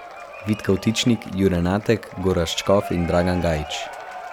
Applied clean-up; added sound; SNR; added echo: none; Applause / Crowd / Cheering; 14 dB; none.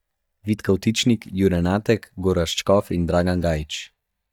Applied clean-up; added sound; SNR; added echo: neural mask model DeepFilterNet 3.